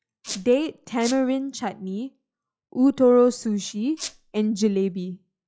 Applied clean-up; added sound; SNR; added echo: classical method log-MMSE.